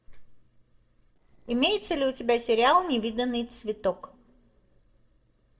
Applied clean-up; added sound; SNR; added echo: neural separator model SepFormer DNS4.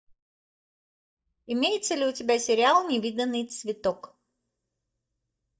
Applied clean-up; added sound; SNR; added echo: neural mask model DeepFilterNet 3.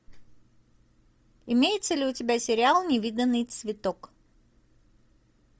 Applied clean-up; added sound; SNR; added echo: none; none; none; none.